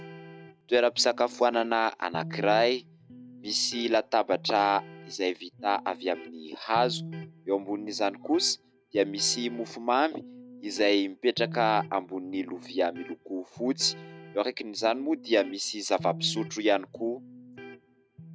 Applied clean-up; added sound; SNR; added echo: none; Electric guitar; 16 dB; none.